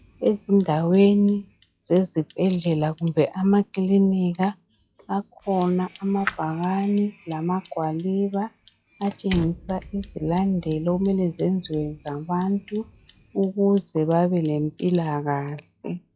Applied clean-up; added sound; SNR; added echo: classical method log-MMSE.